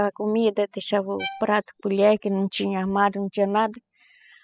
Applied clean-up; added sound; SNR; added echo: classical method spectral subtraction.